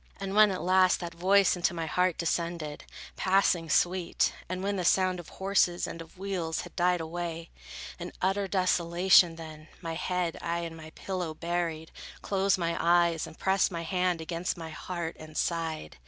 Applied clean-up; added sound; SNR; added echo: none; none; none; none.